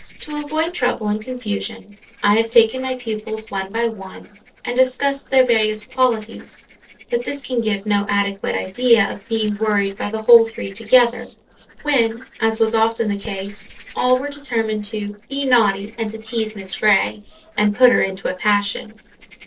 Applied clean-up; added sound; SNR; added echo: neural separator model SepFormer DNS4.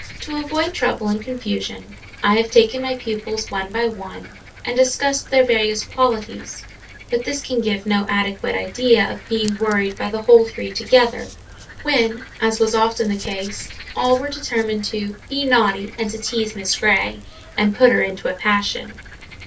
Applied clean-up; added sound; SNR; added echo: none; Frog; 18 dB; reverberation time 0.2 s.